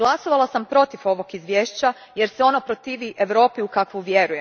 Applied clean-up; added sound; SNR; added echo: none; none; none; none.